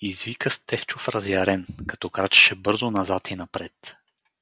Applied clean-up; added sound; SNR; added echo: none; none; none; none.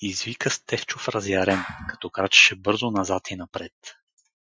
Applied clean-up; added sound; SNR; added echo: classical method Wiener filter.